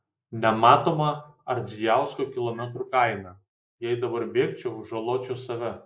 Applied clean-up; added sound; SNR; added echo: neural mask model Resemble Enhance denoiser.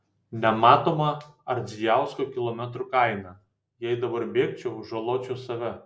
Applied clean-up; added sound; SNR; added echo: none; none; none; none.